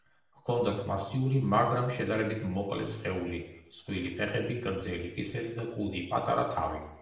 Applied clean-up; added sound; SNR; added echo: none; none; none; reverberation time 0.8 s.